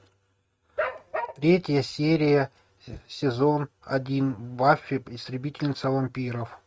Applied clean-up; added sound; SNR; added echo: neural mask model RNNoise.